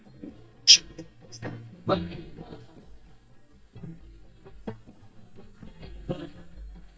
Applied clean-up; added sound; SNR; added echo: neural mask model DeepFilterNet 3.